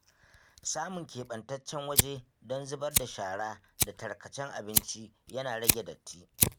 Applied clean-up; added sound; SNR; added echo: none; Fire; -4 dB; none.